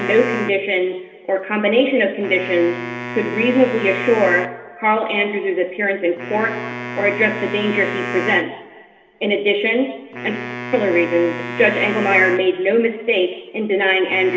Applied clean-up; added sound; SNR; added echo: none; Wind instrument, woodwind instrument; 10 dB; reverberation time 1.8 s.